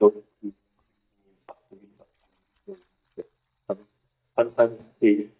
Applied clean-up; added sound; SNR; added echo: neural mask model DeepFilterNet 3.